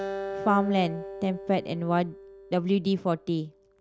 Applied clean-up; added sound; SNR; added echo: none; Acoustic guitar; 11 dB; none.